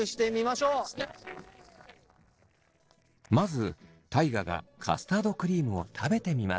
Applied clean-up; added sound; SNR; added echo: neural separator model SepFormer DNS4.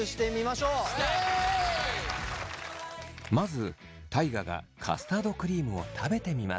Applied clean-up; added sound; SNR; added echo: none; none; none; none.